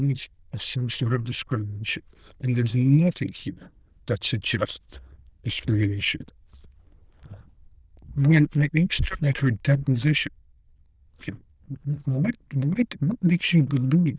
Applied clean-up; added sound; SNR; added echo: neural diffusion model UNIVERSE++.